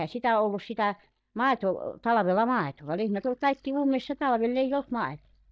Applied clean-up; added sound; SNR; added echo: neural mask model DeepFilterNet 3.